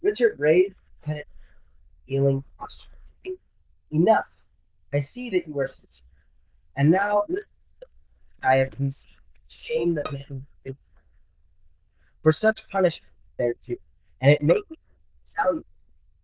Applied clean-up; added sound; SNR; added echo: neural diffusion model UNIVERSE++.